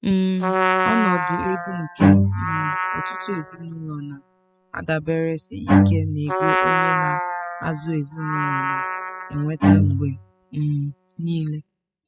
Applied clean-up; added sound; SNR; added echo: classical method spectral subtraction.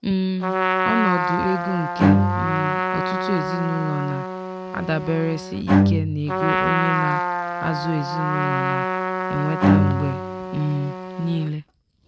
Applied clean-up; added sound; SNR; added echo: none; Bowed string instrument + Trumpet; -3 dB; none.